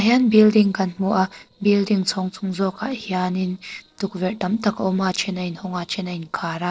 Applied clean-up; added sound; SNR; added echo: neural separator model SepFormer DNS4.